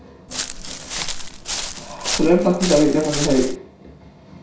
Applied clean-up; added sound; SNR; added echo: none; Walk, footsteps; 5 dB; reverberation time 0.6 s.